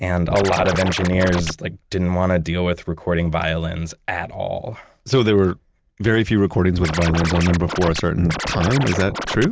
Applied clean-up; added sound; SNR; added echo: none; Scratching (performance technique); 6 dB; none.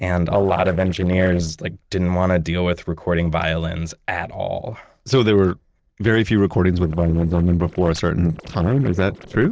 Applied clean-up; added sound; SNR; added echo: neural separator model SepFormer DNS4.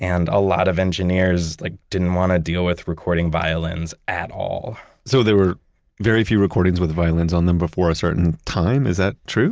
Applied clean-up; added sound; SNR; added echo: none; none; none; none.